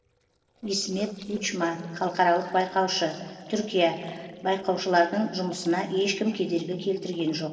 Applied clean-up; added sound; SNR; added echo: neural separator model SepFormer DNS4.